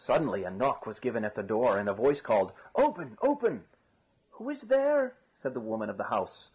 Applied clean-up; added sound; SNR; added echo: none; none; none; none.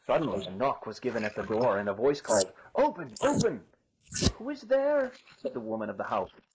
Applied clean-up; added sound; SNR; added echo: neural mask model Resemble Enhance denoiser.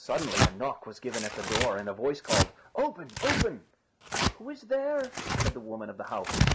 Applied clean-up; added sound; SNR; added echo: none; Tearing; -1 dB; none.